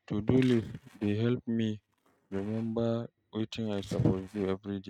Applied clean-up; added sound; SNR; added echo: neural mask model RNNoise.